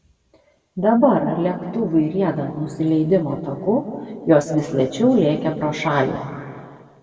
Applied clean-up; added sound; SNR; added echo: none; none; none; reverberation time 1.8 s.